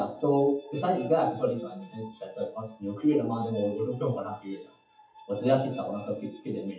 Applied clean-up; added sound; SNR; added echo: classical method WPE with log-MMSE.